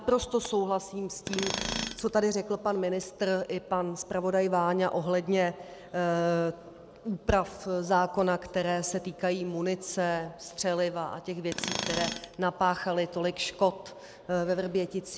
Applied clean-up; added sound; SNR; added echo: none; Tools; 6 dB; none.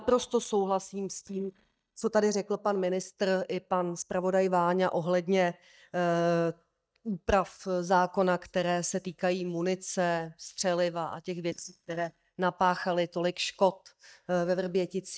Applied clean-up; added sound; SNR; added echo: neural mask model DeepFilterNet 3.